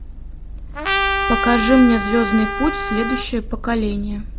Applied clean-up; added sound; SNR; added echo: none; Trumpet; 3 dB; none.